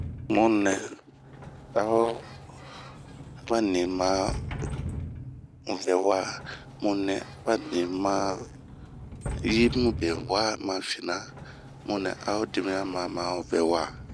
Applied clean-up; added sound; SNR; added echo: none; Sliding door; 11 dB; none.